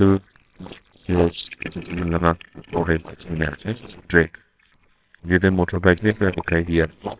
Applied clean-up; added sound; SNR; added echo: neural separator model SepFormer WHAMR!.